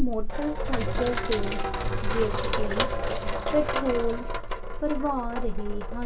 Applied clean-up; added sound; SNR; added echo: none; Sink (filling or washing); -4 dB; reverberation time 0.2 s.